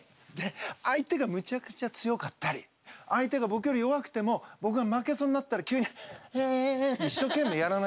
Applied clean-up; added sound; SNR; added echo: none; none; none; none.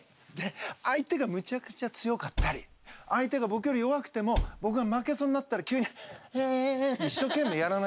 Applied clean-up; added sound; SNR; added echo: none; Cupboard open or close; 4 dB; none.